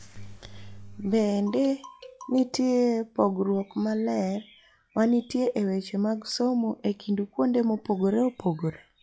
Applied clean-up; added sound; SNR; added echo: classical method log-MMSE.